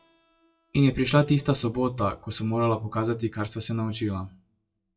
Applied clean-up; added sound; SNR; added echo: classical method WPE with log-MMSE.